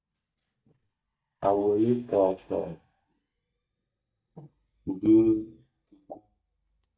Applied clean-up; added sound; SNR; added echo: neural mask model DeepFilterNet 3.